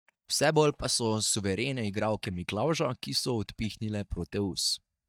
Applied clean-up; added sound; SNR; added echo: neural mask model DeepFilterNet 3.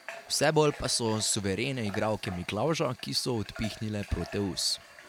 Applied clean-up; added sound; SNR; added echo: none; Water tap, faucet / Water; 17 dB; none.